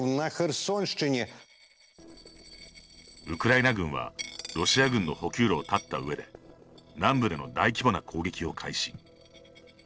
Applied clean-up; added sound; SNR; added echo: neural separator model SepFormer DNS4.